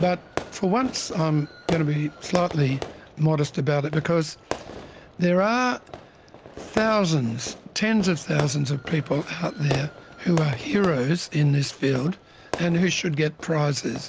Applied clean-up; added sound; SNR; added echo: none; Fireworks; 13 dB; none.